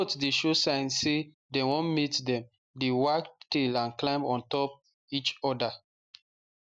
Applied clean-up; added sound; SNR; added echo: none; none; none; none.